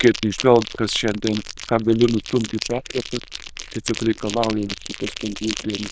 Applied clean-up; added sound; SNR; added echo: neural diffusion model UNIVERSE++.